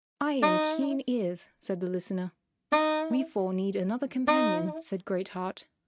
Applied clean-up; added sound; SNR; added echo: neural mask model RNNoise.